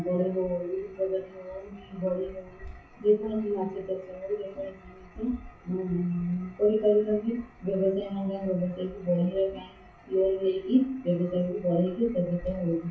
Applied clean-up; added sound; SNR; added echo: classical method WPE with log-MMSE.